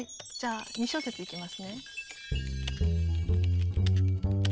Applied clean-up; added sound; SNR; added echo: none; Typing + Chime; 15 dB; none.